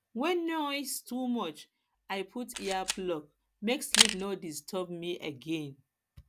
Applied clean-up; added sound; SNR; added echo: none; Camera; -2 dB; none.